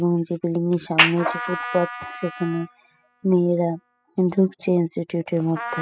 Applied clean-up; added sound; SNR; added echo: classical method spectral subtraction.